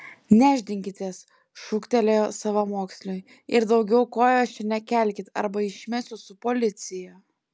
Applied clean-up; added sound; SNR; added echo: none; none; none; none.